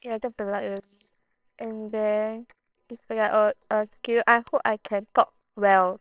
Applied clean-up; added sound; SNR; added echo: neural separator model SepFormer WHAMR!.